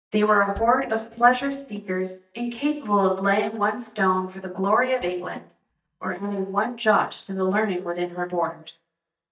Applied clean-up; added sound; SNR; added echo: neural mask model DeepFilterNet 3.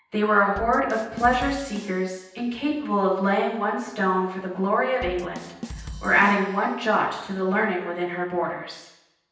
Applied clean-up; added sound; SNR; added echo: none; Bass drum / Drum kit; 17 dB; reverberation time 0.9 s.